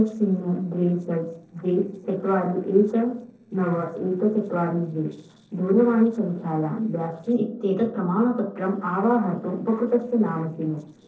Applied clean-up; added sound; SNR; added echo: neural separator model SepFormer DNS4.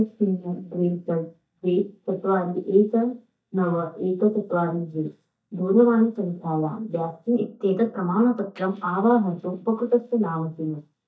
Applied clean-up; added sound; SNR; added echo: neural mask model DeepFilterNet 3.